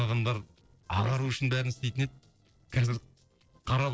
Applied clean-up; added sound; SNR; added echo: neural separator model SepFormer DNS4.